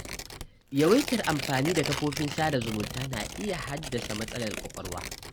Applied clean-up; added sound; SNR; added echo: none; Tearing; 7 dB; none.